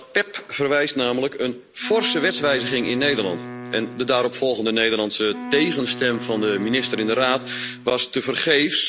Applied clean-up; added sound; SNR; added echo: none; Wind instrument, woodwind instrument; 12 dB; none.